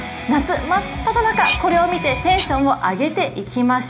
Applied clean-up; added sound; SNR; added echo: none; Dishes, pots, and pans; 8 dB; reverberation time 0.4 s.